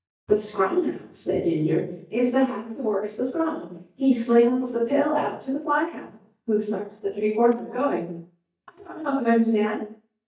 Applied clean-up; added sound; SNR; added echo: neural mask model DeepFilterNet 3.